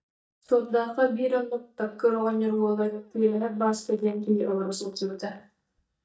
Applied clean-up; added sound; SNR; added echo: neural mask model DeepFilterNet 3.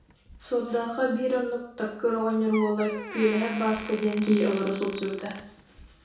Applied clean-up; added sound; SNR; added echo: none; Door; 15 dB; reverberation time 0.6 s.